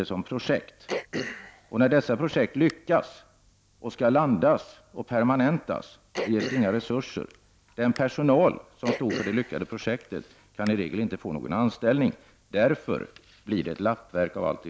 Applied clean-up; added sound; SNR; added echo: none; Cough; 12 dB; none.